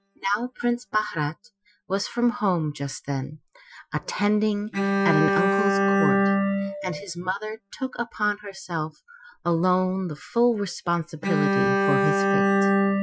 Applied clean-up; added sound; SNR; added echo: classical method Wiener filter.